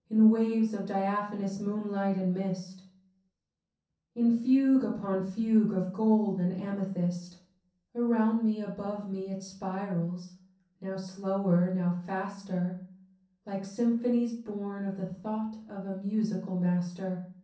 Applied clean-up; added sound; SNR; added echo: none; none; none; reverberation time 0.6 s.